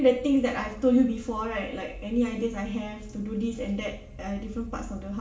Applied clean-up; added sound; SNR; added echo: none; none; none; reverberation time 0.8 s.